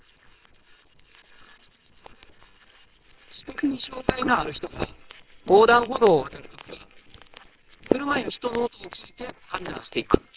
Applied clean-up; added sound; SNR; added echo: neural separator model SepFormer WHAMR!.